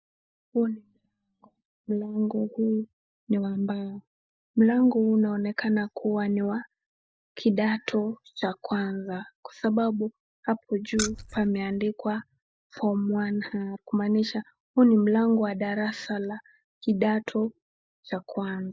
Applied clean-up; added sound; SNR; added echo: neural mask model DeepFilterNet 3.